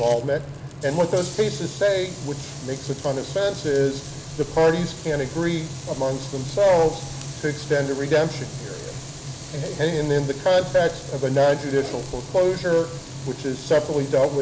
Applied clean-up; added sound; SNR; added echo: none; Frying (food); 11 dB; none.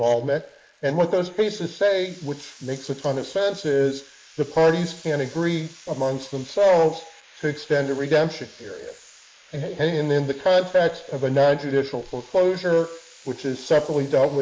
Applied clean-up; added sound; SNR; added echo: neural mask model Resemble Enhance denoiser.